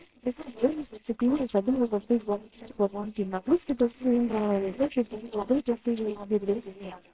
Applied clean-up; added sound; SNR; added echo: neural separator model SepFormer WHAMR!.